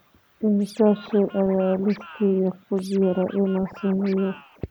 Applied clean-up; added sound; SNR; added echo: none; Scratching (performance technique); 20 dB; none.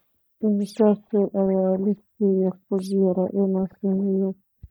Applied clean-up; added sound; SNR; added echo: neural mask model DeepFilterNet 3.